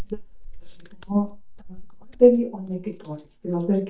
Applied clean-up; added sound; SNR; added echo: neural mask model DeepFilterNet 3.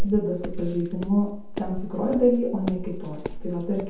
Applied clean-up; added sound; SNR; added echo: none; Walk, footsteps; 5 dB; reverberation time 0.7 s.